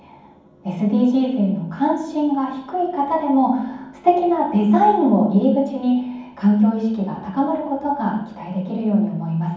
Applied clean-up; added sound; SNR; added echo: none; none; none; reverberation time 1.2 s.